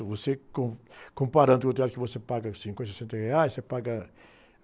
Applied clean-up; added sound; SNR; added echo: none; none; none; none.